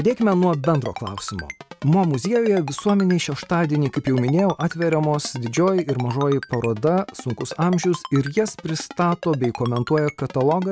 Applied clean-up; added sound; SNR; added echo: none; Ringtone; 15 dB; none.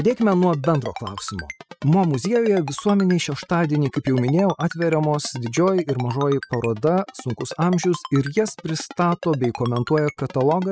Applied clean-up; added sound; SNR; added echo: classical method spectral subtraction.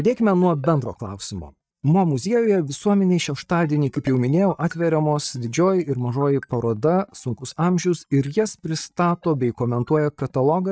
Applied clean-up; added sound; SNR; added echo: neural mask model DeepFilterNet 3.